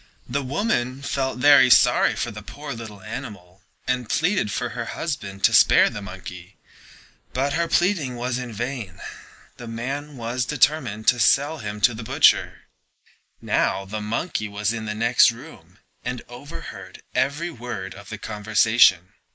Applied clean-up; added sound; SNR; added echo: neural mask model Resemble Enhance denoiser.